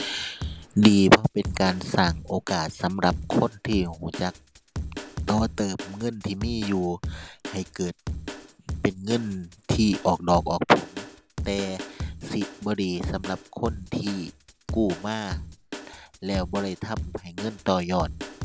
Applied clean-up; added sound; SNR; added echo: none; Drum kit; 10 dB; none.